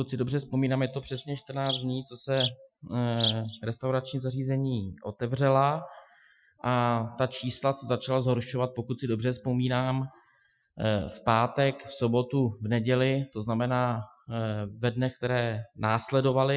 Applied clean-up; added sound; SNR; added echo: classical method Wiener filter.